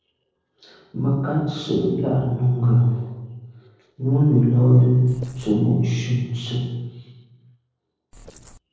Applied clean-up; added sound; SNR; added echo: neural separator model SepFormer DNS4.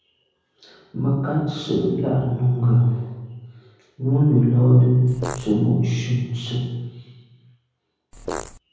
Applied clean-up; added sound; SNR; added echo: none; Fart; 10 dB; reverberation time 1.1 s.